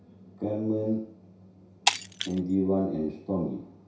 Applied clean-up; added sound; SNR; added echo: none; Shatter; 4 dB; reverberation time 0.6 s.